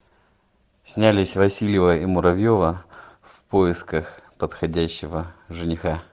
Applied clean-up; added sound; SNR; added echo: none; none; none; none.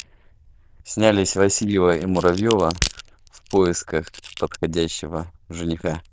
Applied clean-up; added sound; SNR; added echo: neural diffusion model UNIVERSE++.